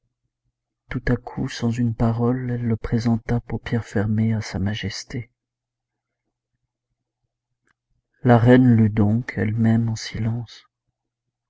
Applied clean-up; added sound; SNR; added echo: none; none; none; none.